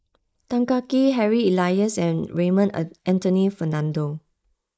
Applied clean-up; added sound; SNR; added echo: neural mask model Resemble Enhance denoiser.